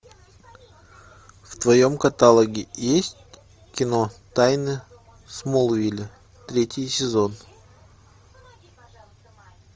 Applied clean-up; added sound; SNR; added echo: none; none; none; none.